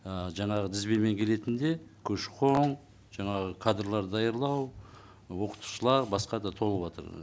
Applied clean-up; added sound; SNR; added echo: none; none; none; none.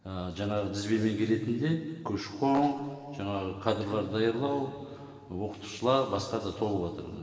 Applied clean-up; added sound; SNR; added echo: neural separator model SepFormer DNS4.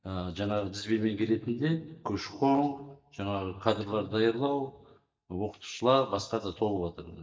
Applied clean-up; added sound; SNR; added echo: neural mask model DeepFilterNet 3.